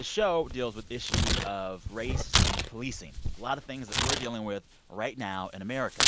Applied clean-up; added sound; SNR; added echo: none; Tearing; -2 dB; none.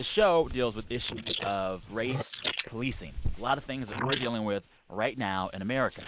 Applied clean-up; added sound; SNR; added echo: neural mask model Resemble Enhance denoiser.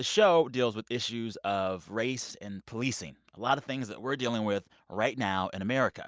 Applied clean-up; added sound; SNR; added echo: none; none; none; none.